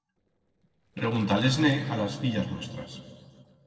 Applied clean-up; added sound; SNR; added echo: neural separator model SepFormer DNS4.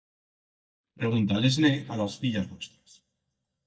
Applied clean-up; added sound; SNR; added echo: neural mask model DeepFilterNet 3.